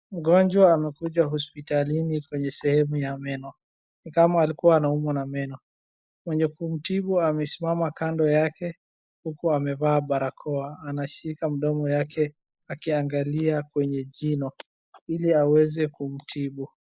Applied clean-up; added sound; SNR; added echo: neural mask model Resemble Enhance denoiser.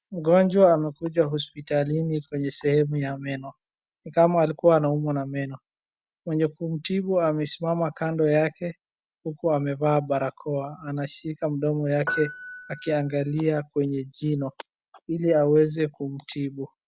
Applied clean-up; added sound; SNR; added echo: none; Piano; 10 dB; none.